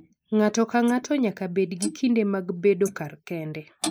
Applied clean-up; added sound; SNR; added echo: neural mask model Resemble Enhance denoiser.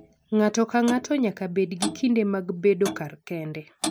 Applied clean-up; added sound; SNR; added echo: none; Clock; 12 dB; none.